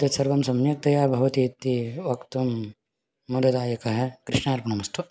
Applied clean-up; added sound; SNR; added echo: none; none; none; none.